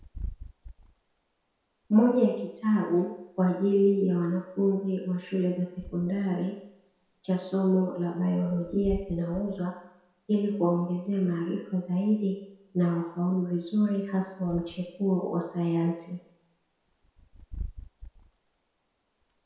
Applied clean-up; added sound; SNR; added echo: none; Wind / Bird; 19 dB; reverberation time 0.7 s.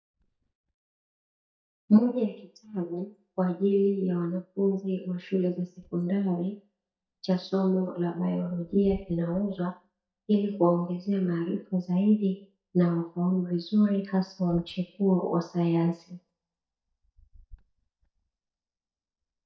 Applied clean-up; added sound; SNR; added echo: neural mask model DeepFilterNet 3.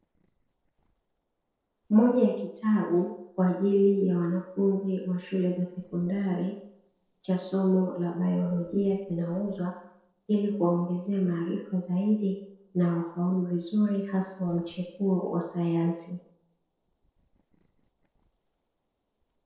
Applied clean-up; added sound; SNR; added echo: neural separator model SepFormer DNS4.